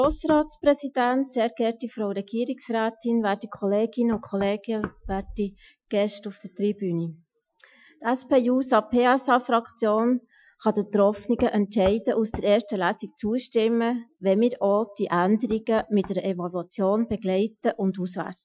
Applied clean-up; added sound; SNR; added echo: classical method Wiener filter.